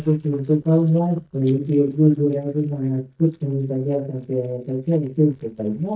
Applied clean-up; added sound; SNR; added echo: neural mask model DeepFilterNet 3.